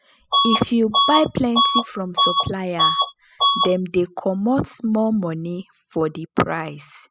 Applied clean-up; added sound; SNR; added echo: classical method spectral subtraction.